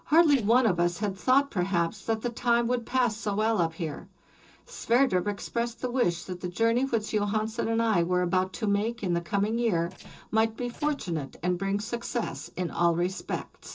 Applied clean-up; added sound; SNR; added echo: neural separator model SepFormer DNS4.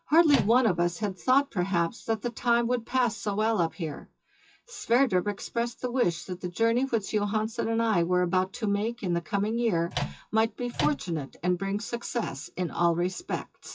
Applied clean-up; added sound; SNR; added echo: classical method WPE with log-MMSE.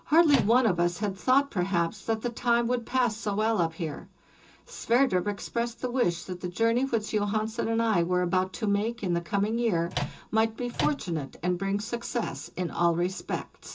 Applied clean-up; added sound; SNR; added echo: none; Microwave oven; 8 dB; reverberation time 0.2 s.